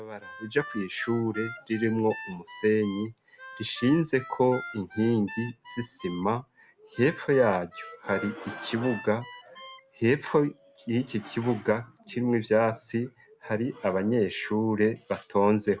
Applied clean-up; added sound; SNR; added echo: none; Harmonica; 16 dB; none.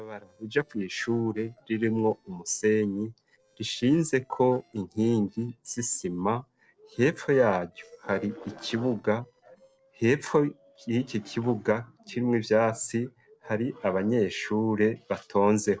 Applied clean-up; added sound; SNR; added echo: neural separator model SepFormer DNS4.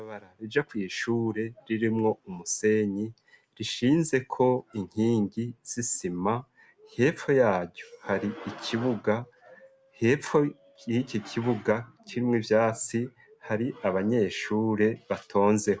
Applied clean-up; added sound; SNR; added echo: none; none; none; none.